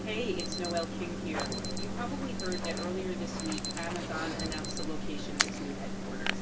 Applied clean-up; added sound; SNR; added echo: none; Alarm; -1 dB; reverberation time 0.2 s.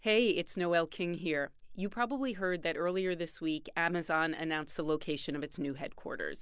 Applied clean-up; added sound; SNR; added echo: none; none; none; none.